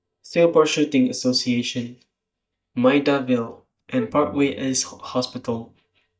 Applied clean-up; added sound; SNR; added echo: neural mask model DeepFilterNet 3.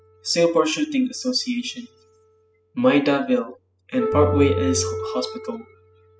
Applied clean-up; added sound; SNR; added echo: classical method spectral subtraction.